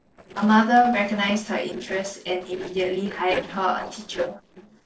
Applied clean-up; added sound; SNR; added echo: neural separator model SepFormer DNS4.